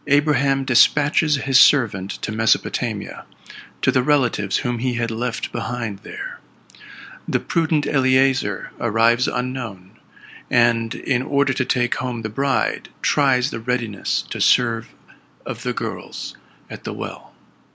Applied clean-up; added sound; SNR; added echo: none; none; none; none.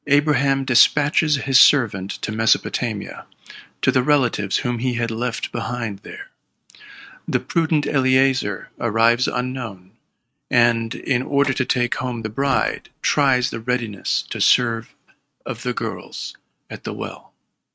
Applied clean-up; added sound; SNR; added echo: neural mask model RNNoise.